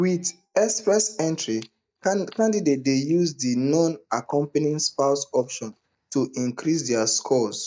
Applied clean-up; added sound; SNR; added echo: neural mask model DeepFilterNet 3.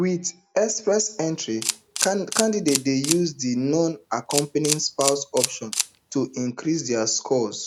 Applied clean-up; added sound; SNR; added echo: none; Camera; 6 dB; none.